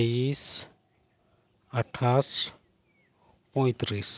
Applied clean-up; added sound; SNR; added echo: none; none; none; none.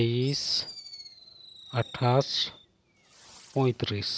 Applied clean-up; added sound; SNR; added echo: none; Fireworks; 18 dB; none.